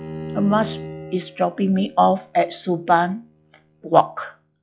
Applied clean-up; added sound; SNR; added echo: classical method log-MMSE.